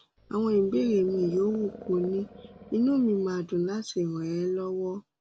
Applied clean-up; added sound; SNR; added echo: none; Animal; 17 dB; none.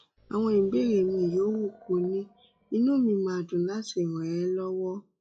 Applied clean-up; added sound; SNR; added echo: classical method log-MMSE.